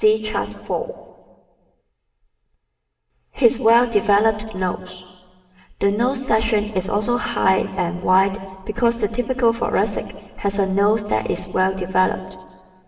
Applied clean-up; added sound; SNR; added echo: none; none; none; reverberation time 1.9 s.